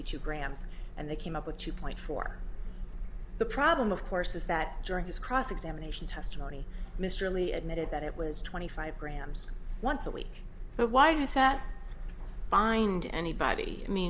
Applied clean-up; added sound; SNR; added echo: none; none; none; none.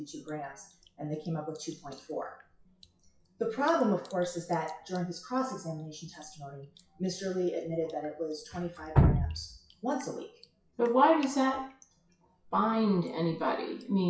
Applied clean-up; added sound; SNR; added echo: classical method WPE with log-MMSE.